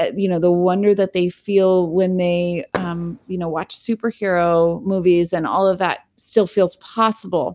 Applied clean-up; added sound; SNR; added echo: none; Fireworks; 17 dB; none.